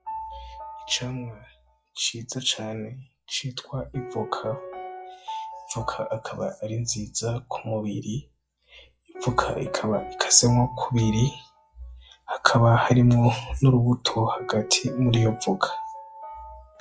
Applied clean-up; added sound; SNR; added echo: classical method log-MMSE.